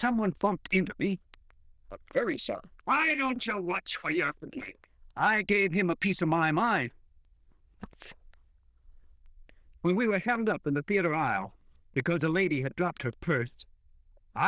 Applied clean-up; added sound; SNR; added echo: neural diffusion model UNIVERSE++.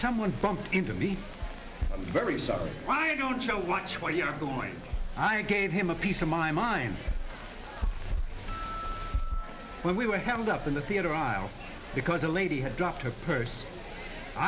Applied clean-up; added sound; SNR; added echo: none; Acoustic guitar; 13 dB; none.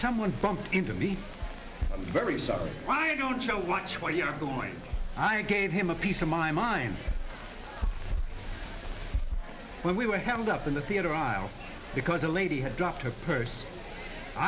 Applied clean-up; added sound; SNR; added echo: none; none; none; none.